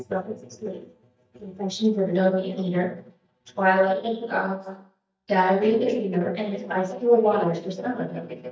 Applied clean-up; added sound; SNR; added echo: neural mask model DeepFilterNet 3.